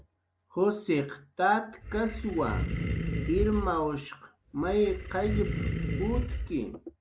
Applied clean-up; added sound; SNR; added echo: none; Animal; 3 dB; none.